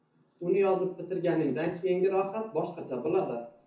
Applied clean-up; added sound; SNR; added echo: none; none; none; reverberation time 0.6 s.